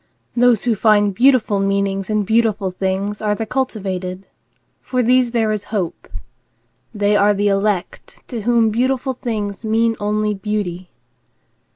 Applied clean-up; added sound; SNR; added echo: none; none; none; none.